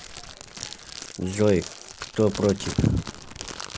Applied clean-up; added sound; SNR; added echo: none; Crackle; 12 dB; none.